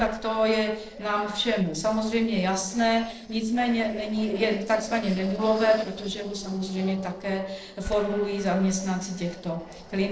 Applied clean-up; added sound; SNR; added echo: neural separator model SepFormer DNS4.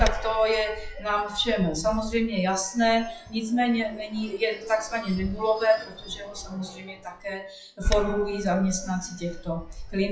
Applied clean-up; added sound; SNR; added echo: classical method WPE with log-MMSE.